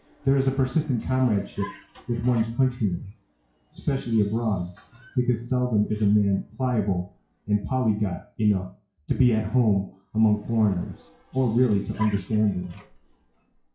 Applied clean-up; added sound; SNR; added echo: classical method WPE with log-MMSE.